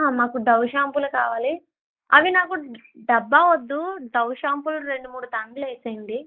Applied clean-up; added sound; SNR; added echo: neural mask model Resemble Enhance denoiser.